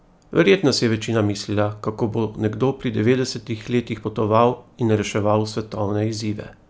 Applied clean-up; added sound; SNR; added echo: none; none; none; none.